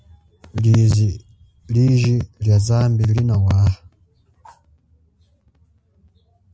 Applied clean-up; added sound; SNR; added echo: none; none; none; none.